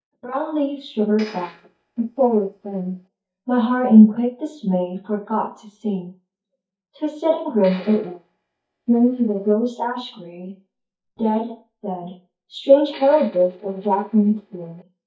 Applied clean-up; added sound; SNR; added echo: neural mask model DeepFilterNet 3.